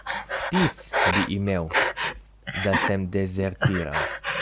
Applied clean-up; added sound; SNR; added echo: none; Breathing; -1 dB; none.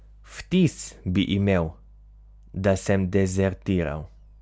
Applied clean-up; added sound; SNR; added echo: none; none; none; none.